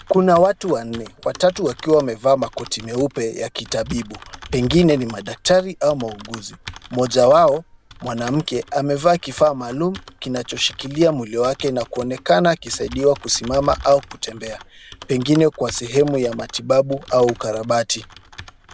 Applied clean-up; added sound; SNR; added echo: none; Typing; 19 dB; none.